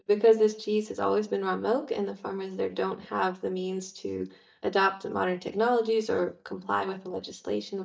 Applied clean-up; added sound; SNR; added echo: neural mask model DeepFilterNet 3.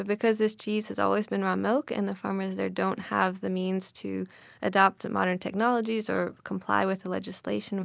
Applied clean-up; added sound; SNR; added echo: none; none; none; none.